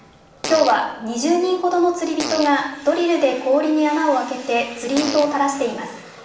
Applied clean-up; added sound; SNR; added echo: none; Fart; 12 dB; reverberation time 0.8 s.